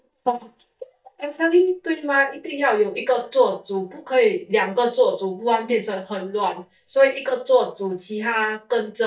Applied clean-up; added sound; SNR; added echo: neural mask model DeepFilterNet 3.